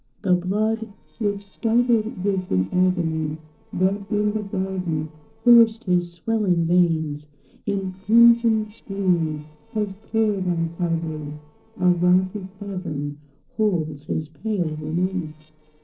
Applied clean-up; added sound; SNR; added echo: neural separator model SepFormer DNS4.